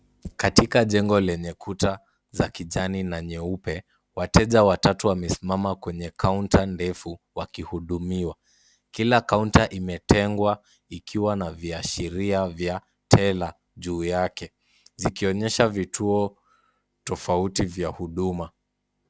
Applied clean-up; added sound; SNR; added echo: none; none; none; none.